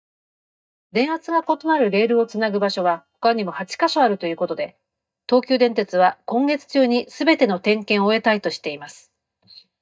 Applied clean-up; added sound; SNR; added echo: neural mask model DeepFilterNet 3.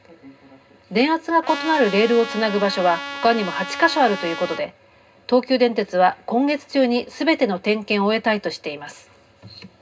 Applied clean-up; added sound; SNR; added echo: none; Trumpet; 10 dB; reverberation time 0.2 s.